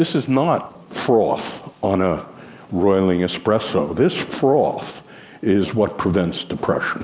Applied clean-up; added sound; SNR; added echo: none; none; none; none.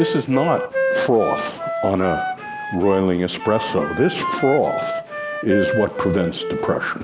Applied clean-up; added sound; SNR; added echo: none; Wind instrument, woodwind instrument; 4 dB; none.